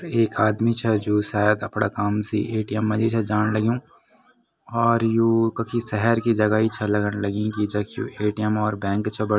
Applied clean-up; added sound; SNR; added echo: none; none; none; none.